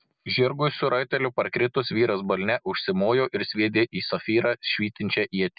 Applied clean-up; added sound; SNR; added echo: none; none; none; none.